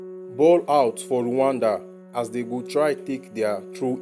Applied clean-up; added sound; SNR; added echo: none; Organ; 16 dB; none.